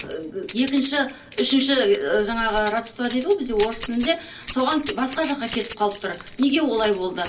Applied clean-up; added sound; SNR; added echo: none; Keys jangling; 12 dB; reverberation time 0.3 s.